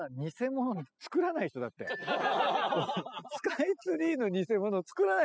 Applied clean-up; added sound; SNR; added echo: classical method spectral subtraction.